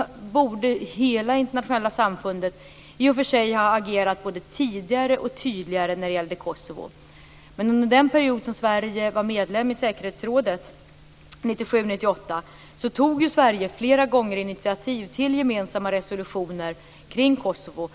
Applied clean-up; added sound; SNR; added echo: none; none; none; none.